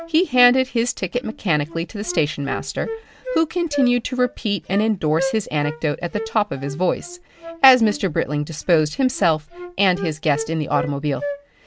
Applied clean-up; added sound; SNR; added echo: none; Wind instrument, woodwind instrument; 12 dB; none.